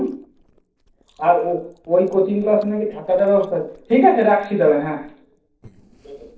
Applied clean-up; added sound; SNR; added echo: neural separator model SepFormer DNS4.